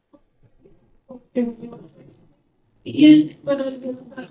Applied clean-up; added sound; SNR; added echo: neural mask model DeepFilterNet 3.